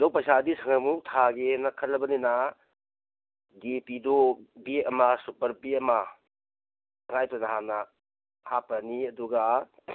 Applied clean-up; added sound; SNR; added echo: none; none; none; none.